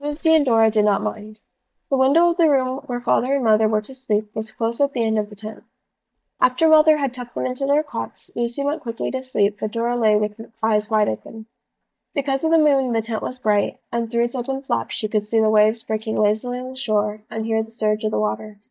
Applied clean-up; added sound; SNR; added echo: neural mask model DeepFilterNet 3.